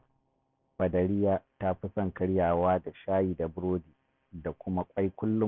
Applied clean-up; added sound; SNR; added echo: none; none; none; none.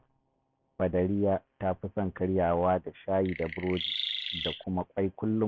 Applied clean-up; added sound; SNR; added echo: none; Chirp, tweet; 6 dB; none.